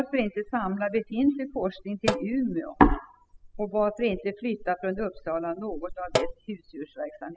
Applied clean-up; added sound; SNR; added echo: classical method spectral subtraction.